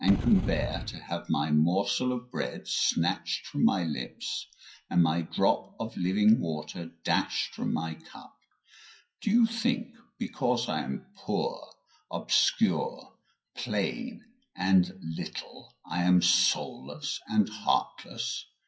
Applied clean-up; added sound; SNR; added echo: classical method WPE with log-MMSE.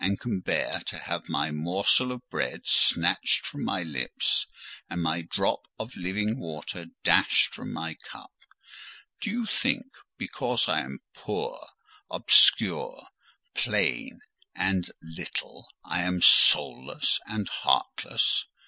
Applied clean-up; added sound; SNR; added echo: none; none; none; none.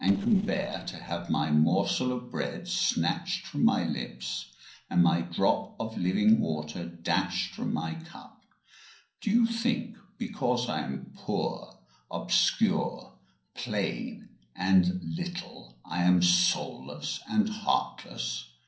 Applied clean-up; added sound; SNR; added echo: neural separator model SepFormer DNS4.